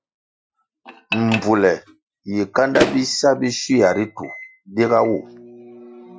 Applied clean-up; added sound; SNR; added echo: classical method Wiener filter.